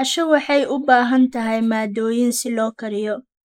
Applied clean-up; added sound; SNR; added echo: neural mask model Resemble Enhance denoiser.